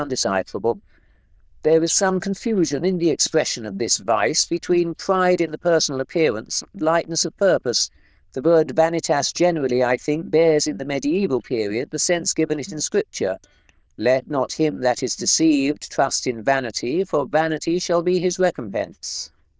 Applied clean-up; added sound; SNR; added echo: neural diffusion model UNIVERSE++.